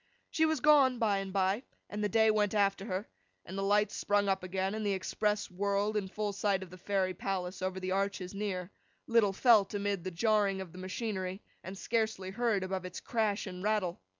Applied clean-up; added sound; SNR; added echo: none; none; none; none.